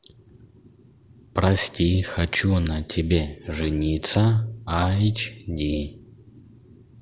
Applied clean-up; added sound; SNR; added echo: none; none; none; none.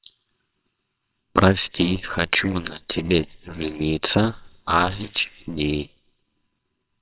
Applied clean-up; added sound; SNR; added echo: neural separator model SepFormer WHAMR!.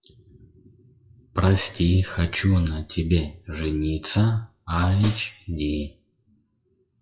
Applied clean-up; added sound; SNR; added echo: classical method WPE with log-MMSE.